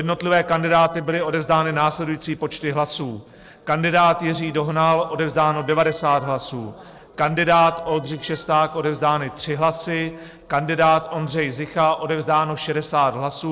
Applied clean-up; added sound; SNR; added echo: neural separator model SepFormer DNS4.